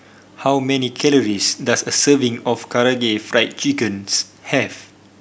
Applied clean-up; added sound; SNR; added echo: none; none; none; none.